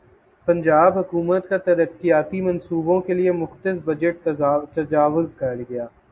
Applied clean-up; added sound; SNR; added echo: none; none; none; none.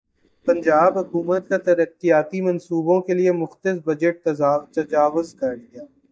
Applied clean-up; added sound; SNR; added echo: neural mask model DeepFilterNet 3.